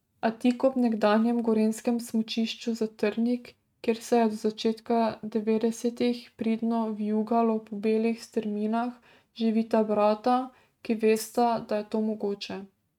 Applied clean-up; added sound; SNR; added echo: neural mask model RNNoise.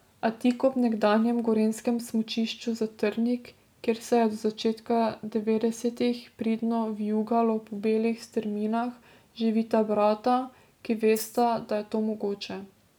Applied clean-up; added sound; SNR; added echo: none; Rattle (instrument); 12 dB; none.